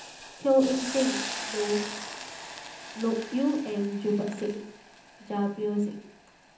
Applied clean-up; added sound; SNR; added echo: none; Hiss; 10 dB; reverberation time 0.6 s.